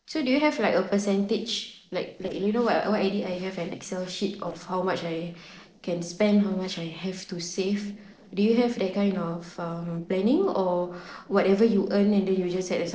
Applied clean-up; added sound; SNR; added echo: neural separator model SepFormer DNS4.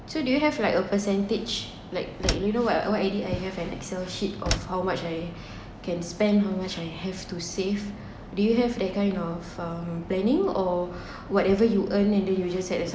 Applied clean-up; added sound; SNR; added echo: none; Slam; 8 dB; none.